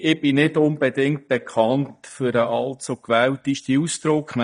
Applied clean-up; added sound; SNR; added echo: neural mask model DeepFilterNet 3.